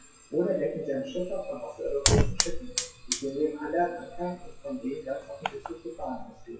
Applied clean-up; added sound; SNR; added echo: classical method WPE with log-MMSE.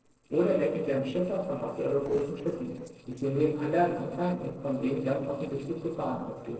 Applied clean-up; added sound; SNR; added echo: neural separator model SepFormer DNS4.